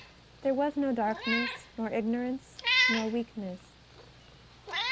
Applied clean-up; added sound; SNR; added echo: none; Meow; 1 dB; none.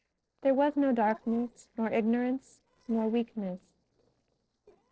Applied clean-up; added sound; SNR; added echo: neural separator model SepFormer DNS4.